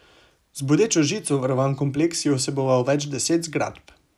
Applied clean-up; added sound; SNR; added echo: none; none; none; none.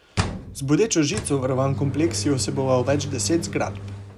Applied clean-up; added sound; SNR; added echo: none; Engine; 8 dB; none.